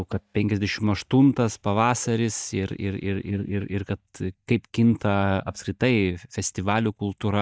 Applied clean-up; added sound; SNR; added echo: neural mask model DeepFilterNet 3.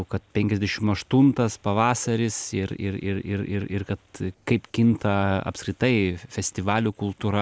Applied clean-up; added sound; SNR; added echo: none; none; none; none.